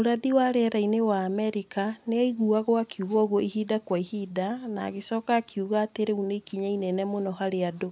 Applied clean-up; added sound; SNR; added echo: none; none; none; none.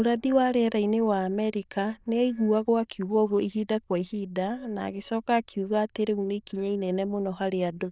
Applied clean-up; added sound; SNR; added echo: neural diffusion model UNIVERSE++.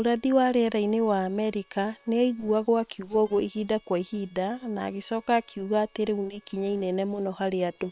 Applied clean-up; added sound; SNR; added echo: neural separator model SepFormer WHAM!.